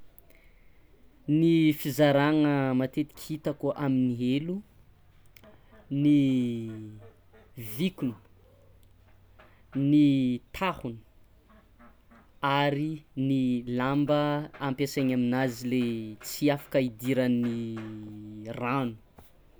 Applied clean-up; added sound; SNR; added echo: none; none; none; none.